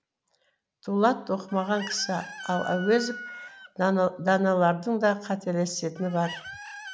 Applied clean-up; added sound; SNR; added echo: none; Chicken, rooster; 16 dB; none.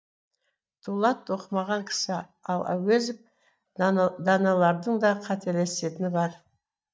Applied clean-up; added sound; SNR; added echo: neural mask model DeepFilterNet 3.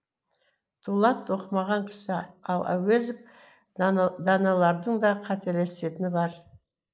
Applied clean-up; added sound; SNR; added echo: neural mask model Resemble Enhance denoiser.